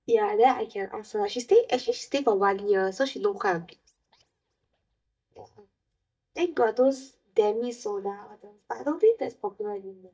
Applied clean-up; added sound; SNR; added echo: neural mask model DeepFilterNet 3.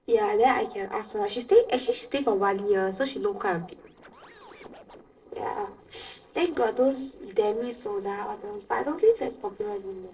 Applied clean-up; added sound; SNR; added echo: neural separator model SepFormer DNS4.